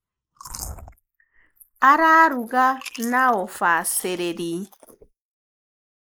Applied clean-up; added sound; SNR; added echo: neural mask model Resemble Enhance denoiser.